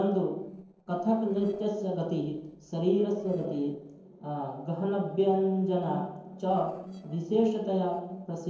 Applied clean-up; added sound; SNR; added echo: neural separator model SepFormer DNS4.